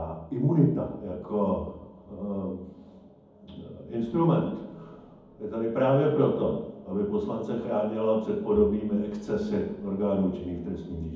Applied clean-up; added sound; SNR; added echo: none; none; none; reverberation time 1.2 s.